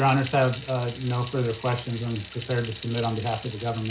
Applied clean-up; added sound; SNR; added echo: none; Sink (filling or washing) / Water tap, faucet; 15 dB; none.